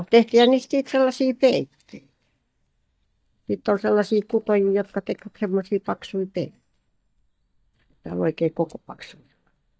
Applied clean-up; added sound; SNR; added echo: neural mask model DeepFilterNet 3.